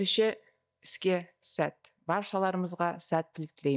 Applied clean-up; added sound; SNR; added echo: neural mask model DeepFilterNet 3.